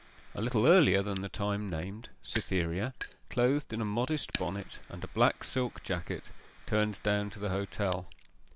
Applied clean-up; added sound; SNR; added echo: none; Fire; 16 dB; none.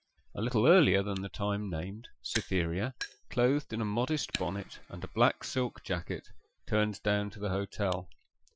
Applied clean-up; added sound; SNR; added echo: classical method Wiener filter.